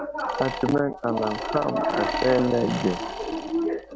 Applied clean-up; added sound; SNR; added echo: none; Mechanisms; 9 dB; none.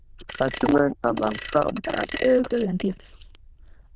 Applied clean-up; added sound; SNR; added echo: neural diffusion model UNIVERSE++.